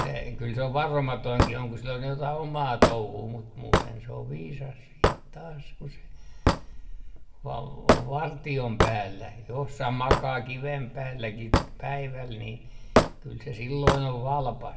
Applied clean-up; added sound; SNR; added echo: none; Hammer / Wood; -2 dB; reverberation time 1.1 s.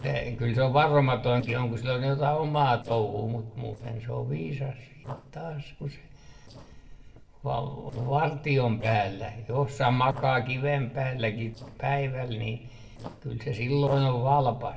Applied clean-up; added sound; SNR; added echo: neural separator model SepFormer DNS4.